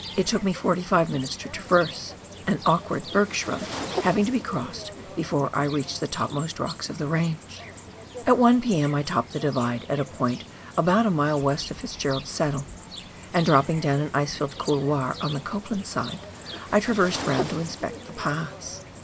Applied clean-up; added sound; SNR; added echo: none; Cricket; 13 dB; none.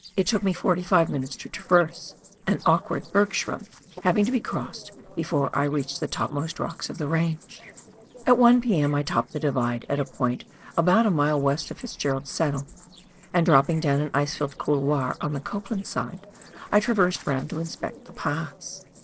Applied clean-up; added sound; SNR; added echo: neural separator model SepFormer DNS4.